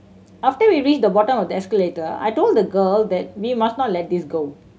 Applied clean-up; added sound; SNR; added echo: none; none; none; none.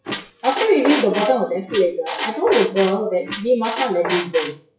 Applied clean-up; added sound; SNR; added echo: classical method WPE with log-MMSE.